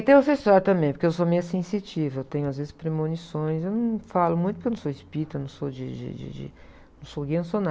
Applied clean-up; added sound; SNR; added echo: none; none; none; none.